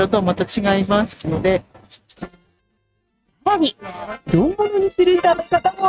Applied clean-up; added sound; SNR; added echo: neural mask model RNNoise.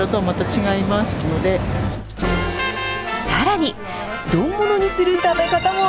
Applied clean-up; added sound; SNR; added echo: none; Rattle (instrument) + Mechanisms / Bicycle; 15 dB; none.